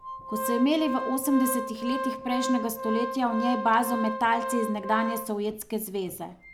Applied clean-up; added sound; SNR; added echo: none; Organ; 6 dB; none.